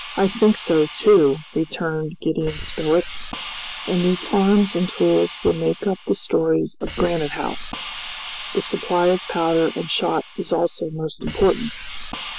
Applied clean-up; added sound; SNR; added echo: none; Hiss; 11 dB; none.